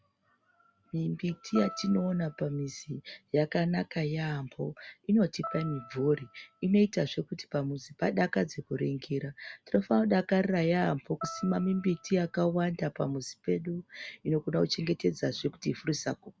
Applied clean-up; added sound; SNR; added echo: none; Piano; 16 dB; none.